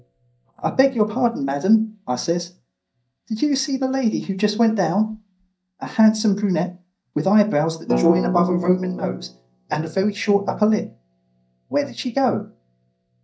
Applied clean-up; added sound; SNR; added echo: neural mask model DeepFilterNet 3.